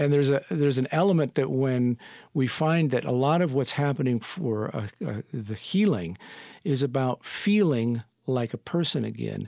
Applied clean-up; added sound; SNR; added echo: none; none; none; none.